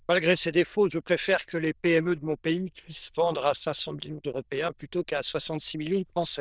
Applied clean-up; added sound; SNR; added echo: neural diffusion model UNIVERSE++.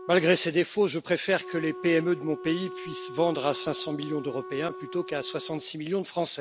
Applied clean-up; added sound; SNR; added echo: none; Wind instrument, woodwind instrument; 13 dB; none.